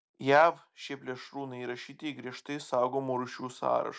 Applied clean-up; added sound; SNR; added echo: none; none; none; none.